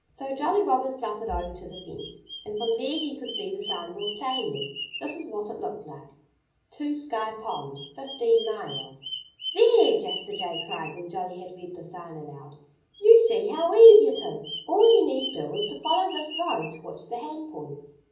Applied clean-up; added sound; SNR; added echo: none; Bird vocalization, bird call, bird song; 15 dB; reverberation time 0.6 s.